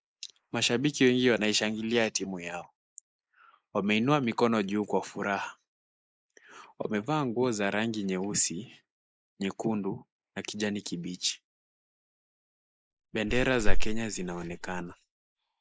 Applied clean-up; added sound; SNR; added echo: neural mask model Resemble Enhance denoiser.